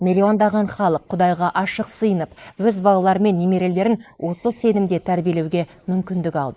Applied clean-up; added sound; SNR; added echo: neural mask model Resemble Enhance denoiser.